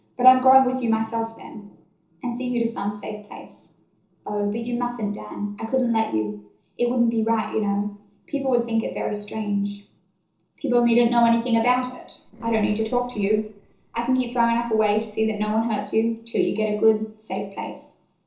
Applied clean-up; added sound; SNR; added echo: neural separator model SepFormer DNS4.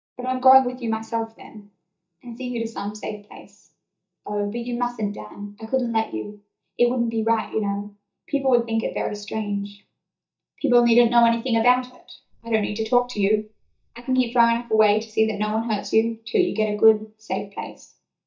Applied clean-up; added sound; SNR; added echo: neural mask model DeepFilterNet 3.